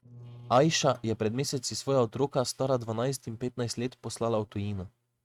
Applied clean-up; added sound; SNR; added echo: neural mask model RNNoise.